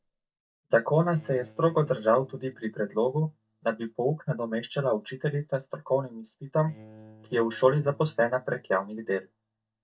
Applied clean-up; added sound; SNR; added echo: neural mask model DeepFilterNet 3.